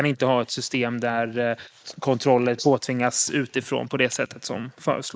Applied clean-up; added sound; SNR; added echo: neural mask model Resemble Enhance denoiser.